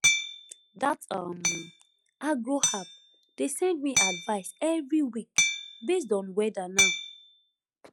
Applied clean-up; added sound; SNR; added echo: classical method log-MMSE.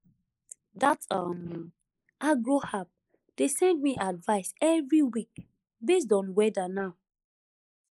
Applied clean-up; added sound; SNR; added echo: neural mask model Resemble Enhance denoiser.